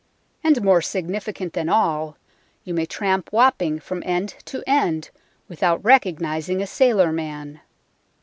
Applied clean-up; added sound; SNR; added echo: none; none; none; none.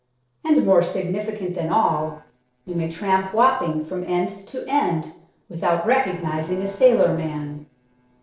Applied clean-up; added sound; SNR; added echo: neural separator model SepFormer DNS4.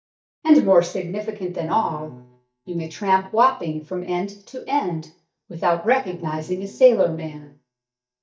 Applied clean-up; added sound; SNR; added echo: neural mask model DeepFilterNet 3.